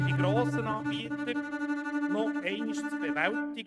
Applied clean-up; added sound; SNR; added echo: neural mask model RNNoise.